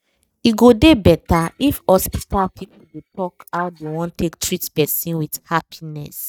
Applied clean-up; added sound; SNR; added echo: neural mask model DeepFilterNet 3.